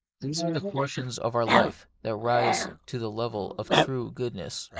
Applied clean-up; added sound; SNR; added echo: neural mask model Resemble Enhance denoiser.